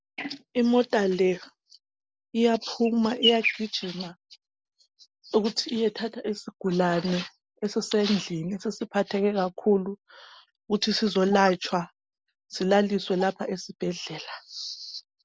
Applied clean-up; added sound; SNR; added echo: none; none; none; none.